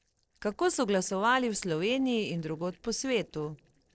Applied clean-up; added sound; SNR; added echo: neural separator model SepFormer DNS4.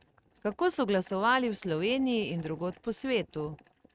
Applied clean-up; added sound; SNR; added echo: neural mask model RNNoise.